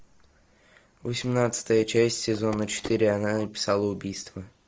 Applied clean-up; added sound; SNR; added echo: neural mask model Resemble Enhance denoiser.